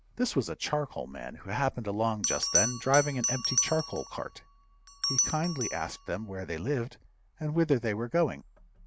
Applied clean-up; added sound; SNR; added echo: none; Bell; 5 dB; none.